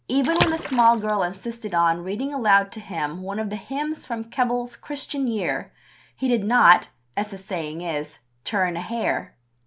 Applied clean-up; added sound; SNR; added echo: none; Water / Splash, splatter; 8 dB; none.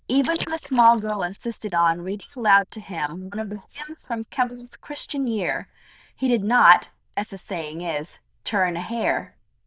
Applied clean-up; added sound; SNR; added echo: neural diffusion model UNIVERSE++.